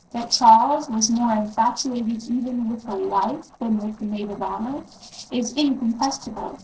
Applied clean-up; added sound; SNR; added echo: neural separator model SepFormer DNS4.